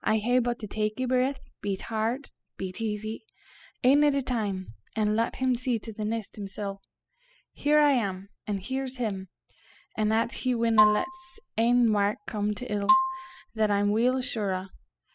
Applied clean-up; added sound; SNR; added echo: classical method spectral subtraction.